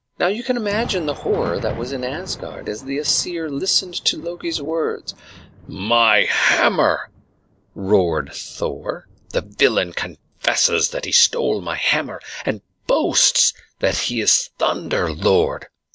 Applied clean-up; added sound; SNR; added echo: none; Thunder; 19 dB; none.